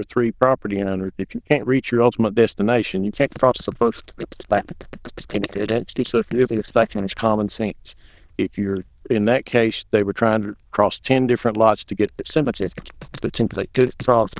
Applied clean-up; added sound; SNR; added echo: neural diffusion model UNIVERSE++.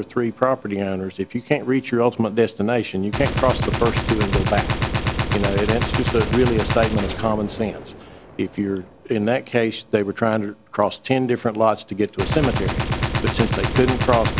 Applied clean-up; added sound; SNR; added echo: none; Gunshot, gunfire; 4 dB; none.